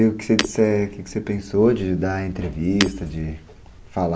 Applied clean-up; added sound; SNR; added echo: none; Shatter; 10 dB; none.